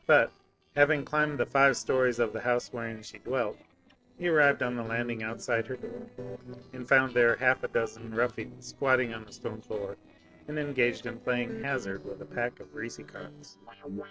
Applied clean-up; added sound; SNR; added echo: neural separator model SepFormer DNS4.